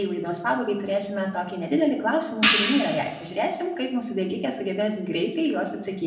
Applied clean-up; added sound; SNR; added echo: none; Hi-hat; -3 dB; reverberation time 0.7 s.